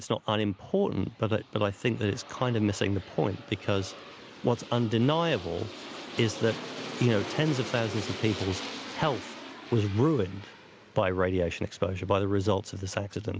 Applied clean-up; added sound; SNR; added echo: none; Aircraft; 13 dB; none.